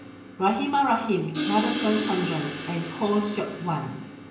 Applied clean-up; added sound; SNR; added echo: none; Crash cymbal; 7 dB; reverberation time 1.0 s.